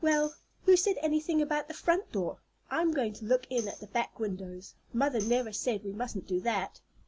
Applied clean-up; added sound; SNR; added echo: none; Tambourine; 19 dB; none.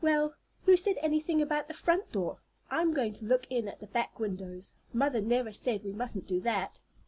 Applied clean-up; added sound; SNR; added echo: none; none; none; none.